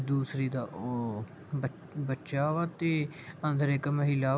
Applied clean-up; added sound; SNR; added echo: none; none; none; none.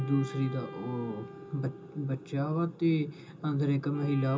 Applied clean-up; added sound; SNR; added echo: none; Wind instrument, woodwind instrument; 16 dB; reverberation time 0.2 s.